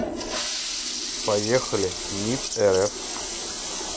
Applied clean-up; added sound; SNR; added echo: none; Toilet flush; 3 dB; none.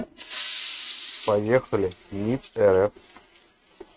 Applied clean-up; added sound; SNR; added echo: neural mask model RNNoise.